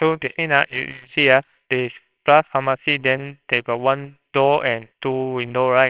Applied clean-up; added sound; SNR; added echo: neural separator model SepFormer WHAMR!.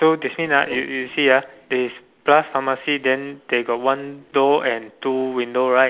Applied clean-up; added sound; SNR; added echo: none; none; none; none.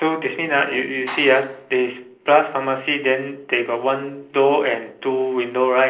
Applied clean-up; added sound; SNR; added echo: neural separator model SepFormer DNS4.